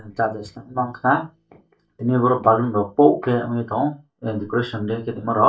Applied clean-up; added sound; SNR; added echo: neural mask model DeepFilterNet 3.